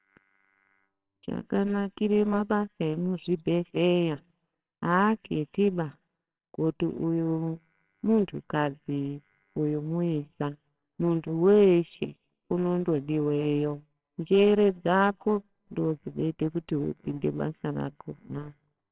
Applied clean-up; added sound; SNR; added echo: neural separator model SepFormer WHAMR!.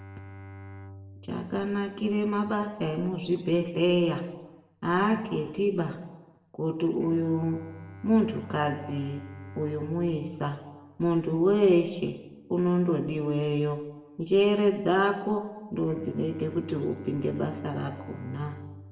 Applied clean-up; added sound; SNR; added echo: none; Bowed string instrument; 20 dB; reverberation time 0.9 s.